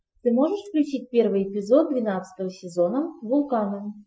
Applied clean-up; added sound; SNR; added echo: classical method Wiener filter.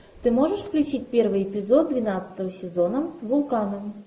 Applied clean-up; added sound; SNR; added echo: neural mask model Resemble Enhance denoiser.